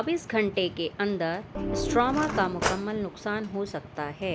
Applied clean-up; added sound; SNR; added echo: none; Cutlery, silverware / Drawer open or close + Organ; 3 dB; none.